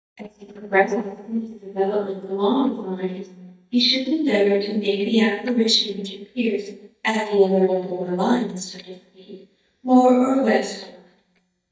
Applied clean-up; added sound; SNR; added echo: neural mask model DeepFilterNet 3.